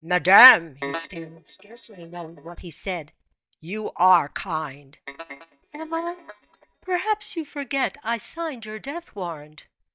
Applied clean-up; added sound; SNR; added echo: neural mask model DeepFilterNet 3.